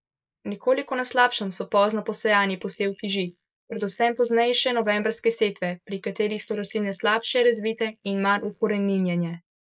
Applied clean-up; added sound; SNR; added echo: neural mask model Resemble Enhance denoiser.